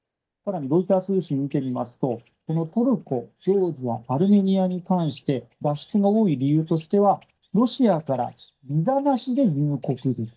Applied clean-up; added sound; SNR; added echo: neural mask model DeepFilterNet 3.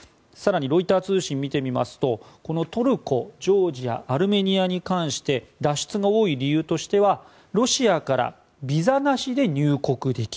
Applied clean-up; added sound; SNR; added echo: none; none; none; none.